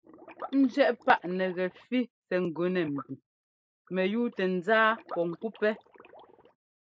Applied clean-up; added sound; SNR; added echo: neural mask model Resemble Enhance denoiser.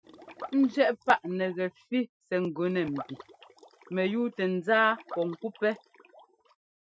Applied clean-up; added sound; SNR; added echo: classical method Wiener filter.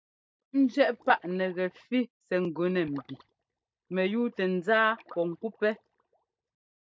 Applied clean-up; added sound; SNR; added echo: neural mask model DeepFilterNet 3.